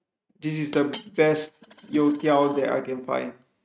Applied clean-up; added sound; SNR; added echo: neural mask model RNNoise.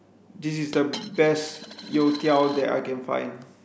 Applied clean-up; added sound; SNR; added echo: none; Coin (dropping); 15 dB; none.